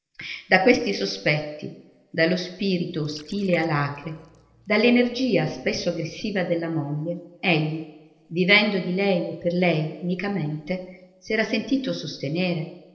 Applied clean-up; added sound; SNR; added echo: neural separator model SepFormer DNS4.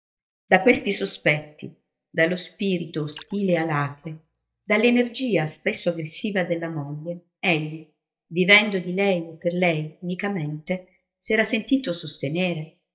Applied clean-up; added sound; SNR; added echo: neural mask model DeepFilterNet 3.